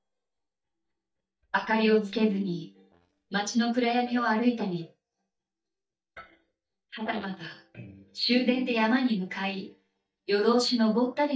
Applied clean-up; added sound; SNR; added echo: neural mask model DeepFilterNet 3.